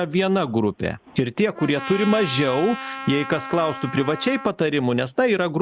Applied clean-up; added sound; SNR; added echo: none; Trumpet; 12 dB; none.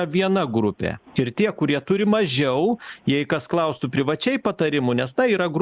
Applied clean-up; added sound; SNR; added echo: none; none; none; none.